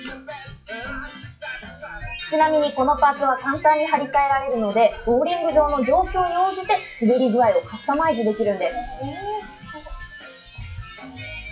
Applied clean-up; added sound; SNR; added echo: classical method WPE with log-MMSE.